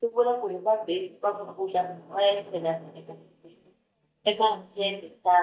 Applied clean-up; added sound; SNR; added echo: neural mask model DeepFilterNet 3.